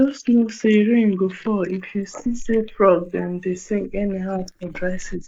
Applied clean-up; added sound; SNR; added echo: neural mask model Resemble Enhance denoiser.